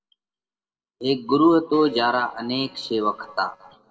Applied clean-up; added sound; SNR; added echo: neural separator model SepFormer DNS4.